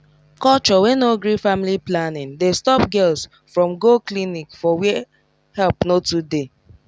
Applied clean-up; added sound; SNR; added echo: none; none; none; none.